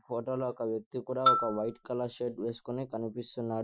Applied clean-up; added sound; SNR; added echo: classical method Wiener filter.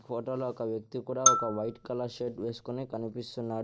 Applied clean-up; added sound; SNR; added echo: none; Marimba, xylophone; -3 dB; none.